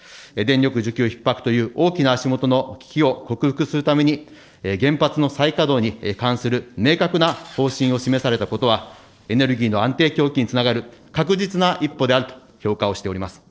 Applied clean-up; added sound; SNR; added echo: neural separator model SepFormer DNS4.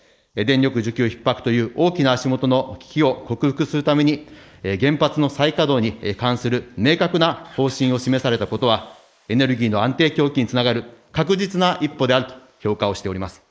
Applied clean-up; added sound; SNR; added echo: neural mask model Resemble Enhance denoiser.